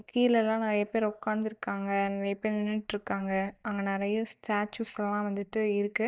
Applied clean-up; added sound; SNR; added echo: neural mask model DeepFilterNet 3.